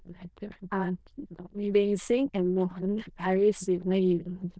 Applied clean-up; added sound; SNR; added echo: neural diffusion model UNIVERSE++.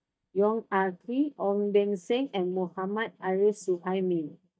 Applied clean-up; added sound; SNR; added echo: neural mask model DeepFilterNet 3.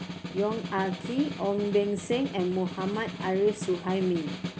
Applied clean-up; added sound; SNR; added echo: none; Snare drum; 8 dB; none.